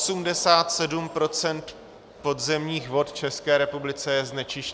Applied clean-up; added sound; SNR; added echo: none; none; none; none.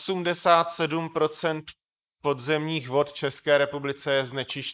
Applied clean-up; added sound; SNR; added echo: neural mask model Resemble Enhance denoiser.